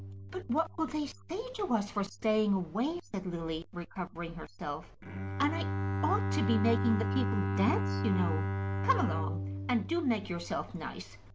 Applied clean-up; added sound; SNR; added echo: none; Bowed string instrument; 2 dB; none.